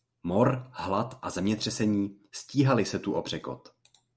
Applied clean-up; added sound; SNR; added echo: none; none; none; none.